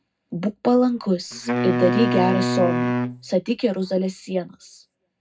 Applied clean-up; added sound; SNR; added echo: none; Wind instrument, woodwind instrument; 1 dB; reverberation time 0.3 s.